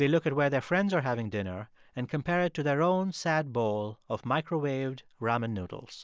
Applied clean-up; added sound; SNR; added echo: none; none; none; none.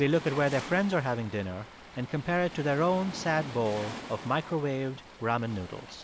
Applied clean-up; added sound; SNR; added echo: none; Waves, surf; 14 dB; none.